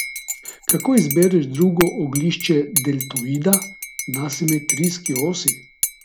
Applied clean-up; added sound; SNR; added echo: none; Cutlery, silverware / Dishes, pots, and pans / Chink, clink; 6 dB; none.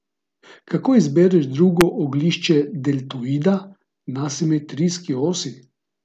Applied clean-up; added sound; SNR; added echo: none; none; none; none.